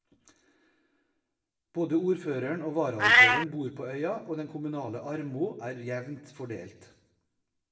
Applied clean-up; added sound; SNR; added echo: none; Meow; -2 dB; reverberation time 0.7 s.